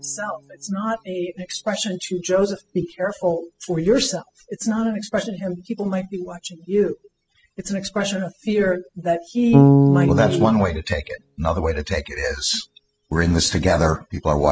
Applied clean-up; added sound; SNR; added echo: classical method spectral subtraction.